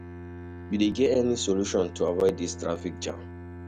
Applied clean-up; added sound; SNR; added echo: none; Bowed string instrument; 13 dB; none.